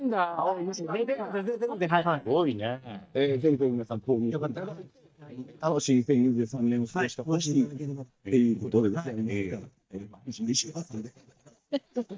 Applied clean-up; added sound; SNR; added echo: neural mask model DeepFilterNet 3.